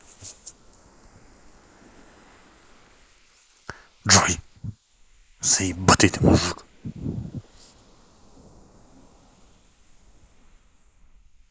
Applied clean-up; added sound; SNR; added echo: neural mask model Resemble Enhance denoiser.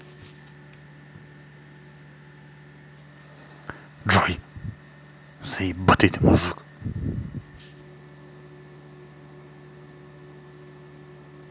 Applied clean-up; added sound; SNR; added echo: none; none; none; none.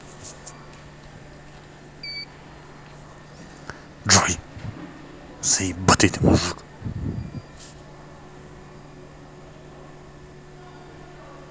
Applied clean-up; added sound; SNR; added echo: none; Alarm; 16 dB; none.